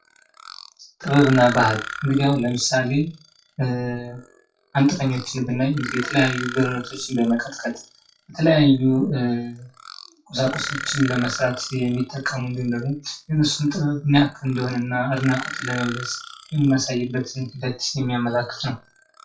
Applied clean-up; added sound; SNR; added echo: classical method WPE with log-MMSE.